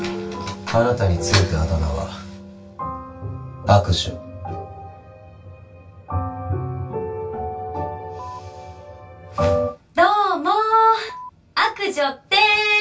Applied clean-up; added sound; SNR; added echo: none; Alarm; 12 dB; reverberation time 0.2 s.